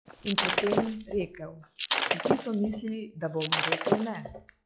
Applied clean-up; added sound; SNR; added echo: classical method log-MMSE.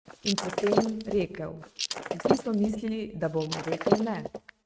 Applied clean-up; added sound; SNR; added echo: neural mask model RNNoise.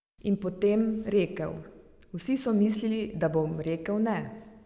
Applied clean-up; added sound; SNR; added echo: none; none; none; none.